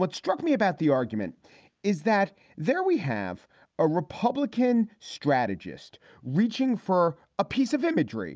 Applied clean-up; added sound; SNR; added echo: none; none; none; none.